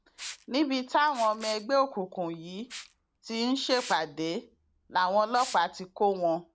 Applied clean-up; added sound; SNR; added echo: none; Liquid; 18 dB; none.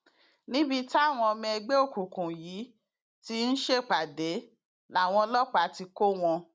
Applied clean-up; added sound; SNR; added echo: none; none; none; none.